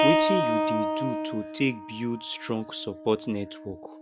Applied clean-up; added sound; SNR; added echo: none; Keyboard (musical); -1 dB; none.